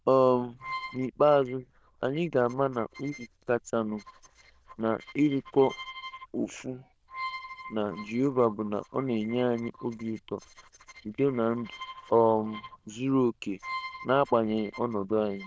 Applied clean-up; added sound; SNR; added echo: neural diffusion model UNIVERSE++.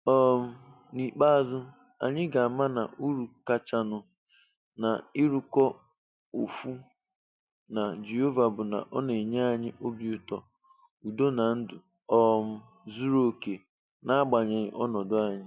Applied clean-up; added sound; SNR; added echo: none; none; none; none.